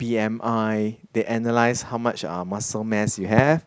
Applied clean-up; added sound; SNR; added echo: none; none; none; none.